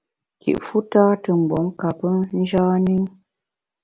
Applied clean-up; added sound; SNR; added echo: none; none; none; none.